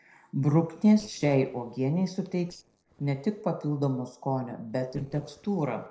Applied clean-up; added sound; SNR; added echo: neural separator model SepFormer DNS4.